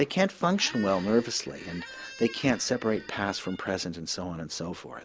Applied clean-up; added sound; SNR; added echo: none; Squeak; 16 dB; none.